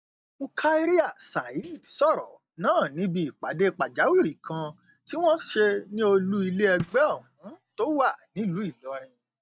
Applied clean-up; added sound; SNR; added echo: neural mask model DeepFilterNet 3.